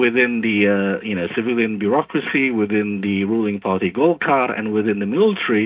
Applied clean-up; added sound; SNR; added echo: none; none; none; reverberation time 0.3 s.